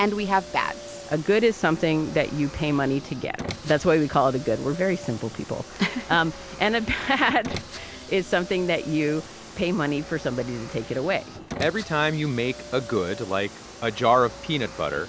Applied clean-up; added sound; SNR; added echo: none; Car; 14 dB; none.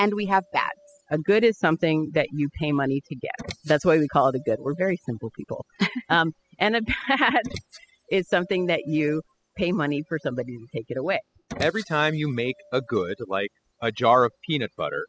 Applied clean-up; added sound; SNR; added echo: classical method spectral subtraction.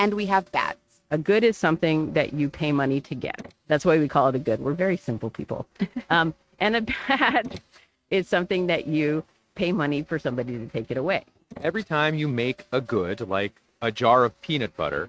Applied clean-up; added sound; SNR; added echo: neural mask model RNNoise.